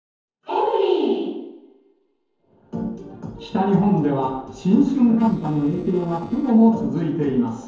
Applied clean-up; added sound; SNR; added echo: neural separator model SepFormer DNS4.